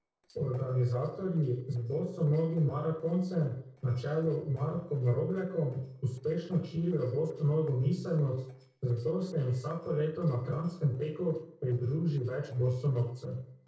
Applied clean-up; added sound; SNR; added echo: neural separator model SepFormer DNS4.